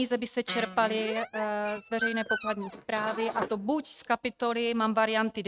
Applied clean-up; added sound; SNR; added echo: neural mask model RNNoise.